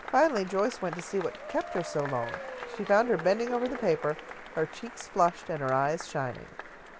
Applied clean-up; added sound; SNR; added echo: none; Applause / Crowd / Cheering; 12 dB; none.